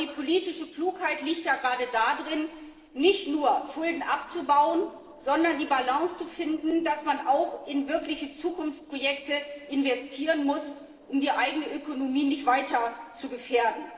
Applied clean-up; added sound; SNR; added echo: neural separator model SepFormer DNS4.